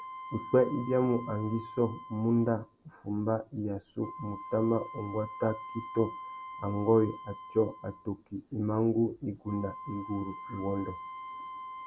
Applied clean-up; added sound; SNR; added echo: none; Wind instrument, woodwind instrument; 13 dB; none.